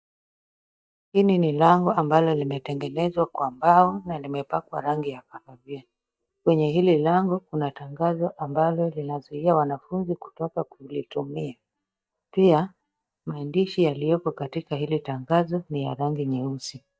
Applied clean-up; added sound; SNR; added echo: neural mask model DeepFilterNet 3.